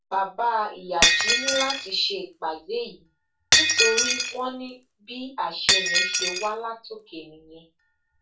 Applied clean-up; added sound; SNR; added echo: none; Shatter; -4 dB; reverberation time 0.2 s.